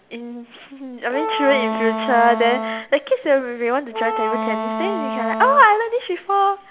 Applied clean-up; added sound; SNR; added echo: none; Wind instrument, woodwind instrument; 6 dB; none.